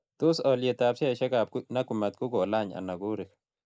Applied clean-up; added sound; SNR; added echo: neural mask model Resemble Enhance denoiser.